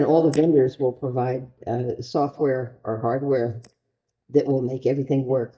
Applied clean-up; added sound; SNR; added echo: neural mask model DeepFilterNet 3.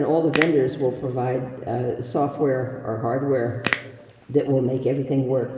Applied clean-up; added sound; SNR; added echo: none; Crack / Crackle; 7 dB; reverberation time 1.8 s.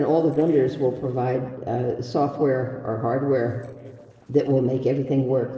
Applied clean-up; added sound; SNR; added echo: neural separator model SepFormer DNS4.